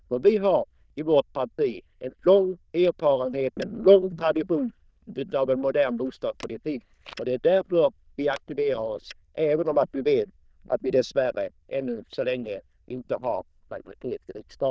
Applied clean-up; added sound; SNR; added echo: neural diffusion model UNIVERSE++.